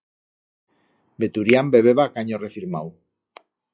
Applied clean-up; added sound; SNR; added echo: classical method log-MMSE.